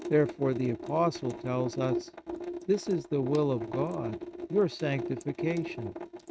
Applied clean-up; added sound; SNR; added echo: neural mask model RNNoise.